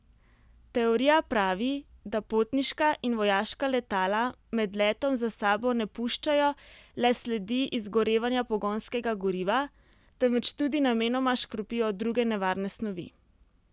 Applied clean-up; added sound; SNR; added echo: none; none; none; none.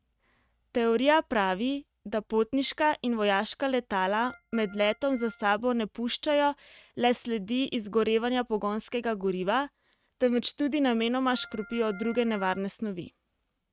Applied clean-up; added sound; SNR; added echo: neural mask model RNNoise.